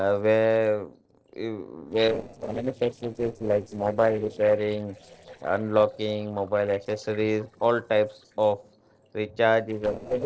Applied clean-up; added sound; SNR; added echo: neural separator model SepFormer DNS4.